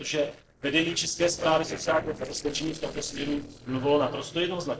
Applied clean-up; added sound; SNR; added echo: neural separator model SepFormer DNS4.